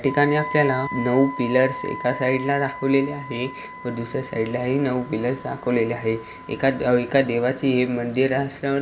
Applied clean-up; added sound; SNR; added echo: none; Wind instrument, woodwind instrument; 14 dB; none.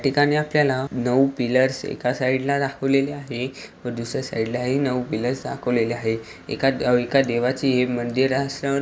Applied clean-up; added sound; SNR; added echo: none; none; none; none.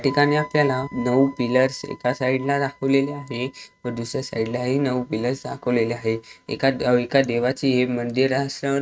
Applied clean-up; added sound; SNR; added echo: neural mask model RNNoise.